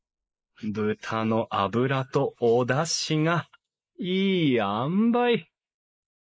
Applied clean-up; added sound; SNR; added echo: neural mask model Resemble Enhance denoiser.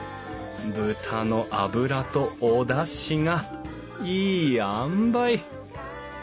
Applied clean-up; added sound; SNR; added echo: none; Marimba, xylophone; 18 dB; none.